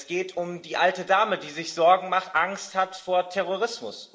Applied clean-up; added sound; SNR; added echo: none; none; none; reverberation time 1.6 s.